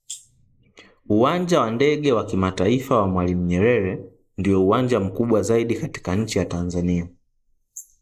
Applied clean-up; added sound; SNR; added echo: neural mask model Resemble Enhance denoiser.